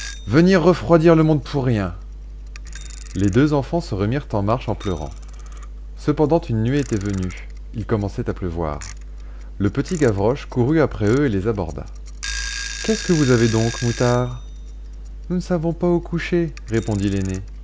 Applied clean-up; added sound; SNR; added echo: none; Alarm / Clock; 18 dB; none.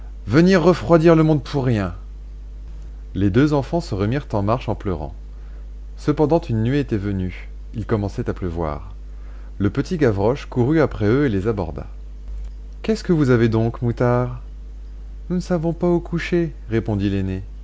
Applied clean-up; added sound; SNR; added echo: none; none; none; none.